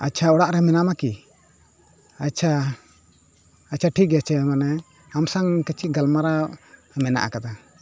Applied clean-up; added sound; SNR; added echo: none; none; none; none.